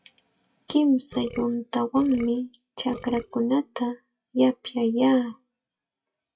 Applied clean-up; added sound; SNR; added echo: classical method WPE with log-MMSE.